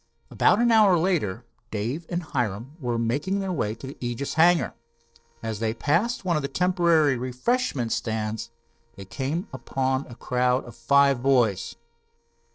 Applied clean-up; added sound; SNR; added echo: neural separator model SepFormer DNS4.